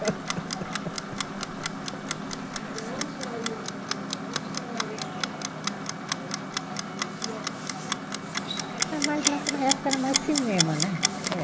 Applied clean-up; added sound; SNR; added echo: none; Clock; -2 dB; reverberation time 0.8 s.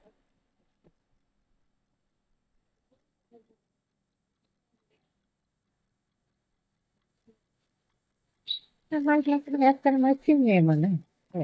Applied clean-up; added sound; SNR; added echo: neural mask model DeepFilterNet 3.